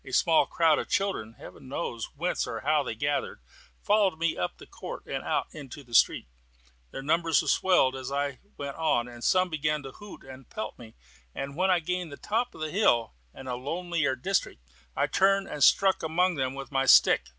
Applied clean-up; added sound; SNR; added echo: none; none; none; none.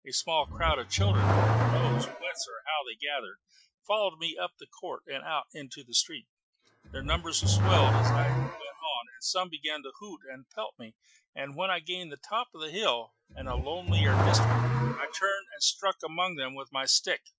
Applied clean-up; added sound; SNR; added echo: classical method Wiener filter.